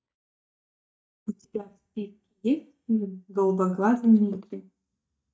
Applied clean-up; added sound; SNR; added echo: neural mask model DeepFilterNet 3.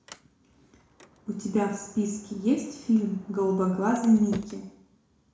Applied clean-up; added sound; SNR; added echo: none; Sliding door; 20 dB; reverberation time 0.6 s.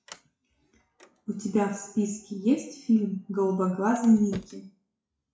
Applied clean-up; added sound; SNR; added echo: classical method WPE with log-MMSE.